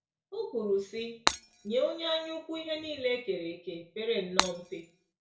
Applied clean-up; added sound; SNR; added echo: none; Shatter; 0 dB; reverberation time 0.3 s.